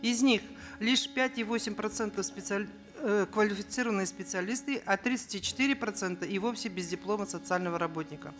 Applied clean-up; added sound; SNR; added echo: none; Bowed string instrument; 18 dB; none.